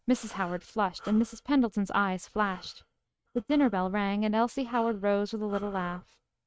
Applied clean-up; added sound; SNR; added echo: neural mask model RNNoise.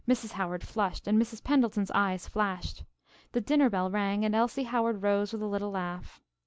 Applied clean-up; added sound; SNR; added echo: none; none; none; none.